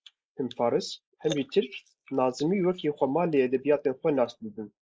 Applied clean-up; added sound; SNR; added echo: neural mask model Resemble Enhance denoiser.